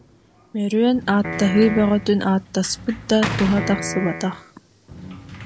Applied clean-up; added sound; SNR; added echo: none; Piano + Sliding door / Slam; 10 dB; none.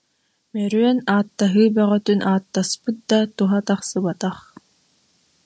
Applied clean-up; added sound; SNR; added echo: none; none; none; none.